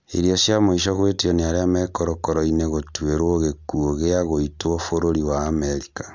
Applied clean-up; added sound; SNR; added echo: none; none; none; none.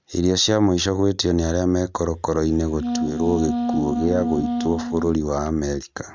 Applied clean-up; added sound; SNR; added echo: neural mask model RNNoise.